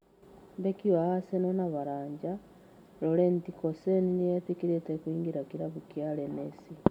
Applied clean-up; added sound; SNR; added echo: none; none; none; reverberation time 1.3 s.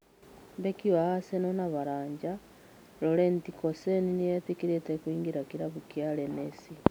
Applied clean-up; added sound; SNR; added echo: none; none; none; none.